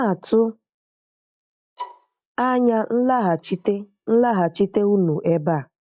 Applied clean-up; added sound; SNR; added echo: neural mask model DeepFilterNet 3.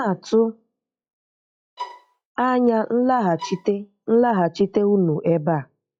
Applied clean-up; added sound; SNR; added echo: classical method log-MMSE.